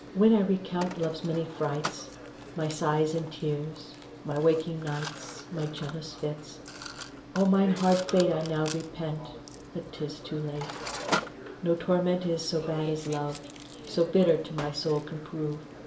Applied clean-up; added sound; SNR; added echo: none; Mechanisms; 11 dB; reverberation time 0.5 s.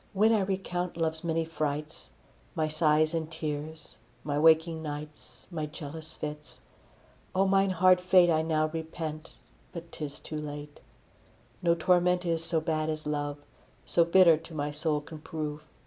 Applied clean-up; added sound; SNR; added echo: none; none; none; none.